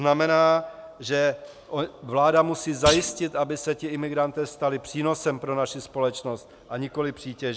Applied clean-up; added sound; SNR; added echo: none; Thump, thud; 9 dB; none.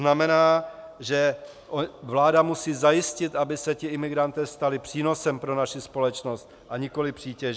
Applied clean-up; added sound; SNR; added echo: none; none; none; none.